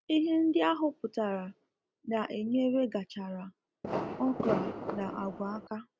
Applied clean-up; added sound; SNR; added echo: none; Fireworks; 4 dB; none.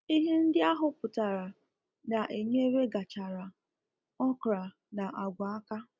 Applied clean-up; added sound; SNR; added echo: none; none; none; none.